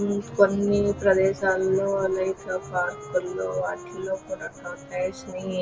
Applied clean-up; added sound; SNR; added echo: none; Wind instrument, woodwind instrument; 19 dB; none.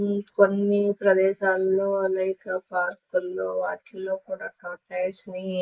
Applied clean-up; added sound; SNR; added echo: neural mask model Resemble Enhance denoiser.